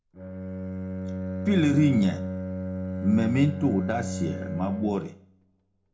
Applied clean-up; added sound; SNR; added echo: none; Bowed string instrument; 6 dB; reverberation time 0.3 s.